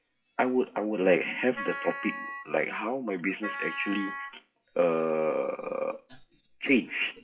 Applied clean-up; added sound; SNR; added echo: classical method WPE with log-MMSE.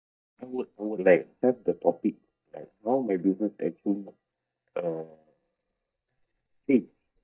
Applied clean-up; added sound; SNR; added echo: neural mask model DeepFilterNet 3.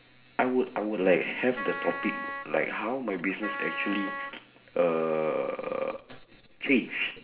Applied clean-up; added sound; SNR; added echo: none; Wind instrument, woodwind instrument; 7 dB; reverberation time 1.1 s.